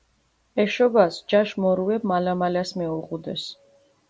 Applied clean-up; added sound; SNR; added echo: none; none; none; none.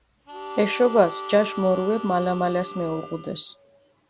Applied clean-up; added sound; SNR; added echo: none; Harmonica; 12 dB; none.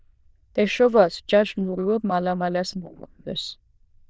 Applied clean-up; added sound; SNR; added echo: neural diffusion model UNIVERSE++.